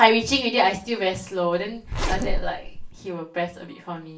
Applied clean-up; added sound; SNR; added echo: none; Zipper (clothing); 2 dB; reverberation time 0.3 s.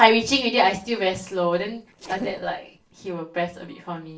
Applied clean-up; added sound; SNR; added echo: neural separator model SepFormer DNS4.